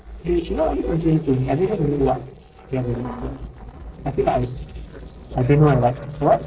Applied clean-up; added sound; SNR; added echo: neural separator model SepFormer DNS4.